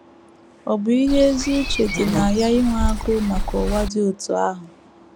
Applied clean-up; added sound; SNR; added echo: none; Walk, footsteps / Insect; 3 dB; none.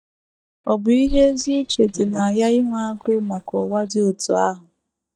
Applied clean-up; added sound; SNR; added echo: neural mask model DeepFilterNet 3.